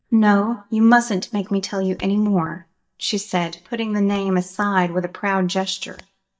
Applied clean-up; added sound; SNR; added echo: neural mask model DeepFilterNet 3.